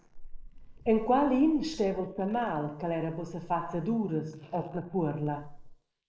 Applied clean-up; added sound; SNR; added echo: neural mask model Resemble Enhance denoiser.